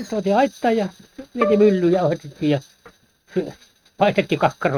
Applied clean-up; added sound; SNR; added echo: neural mask model RNNoise.